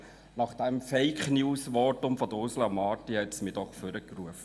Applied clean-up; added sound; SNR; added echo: none; none; none; reverberation time 1.2 s.